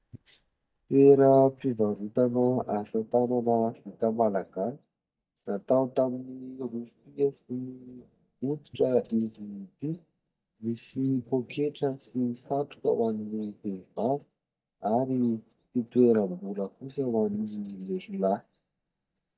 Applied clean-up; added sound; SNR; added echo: neural mask model DeepFilterNet 3.